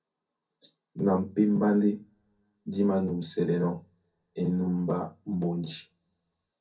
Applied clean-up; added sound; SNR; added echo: none; none; none; reverberation time 0.3 s.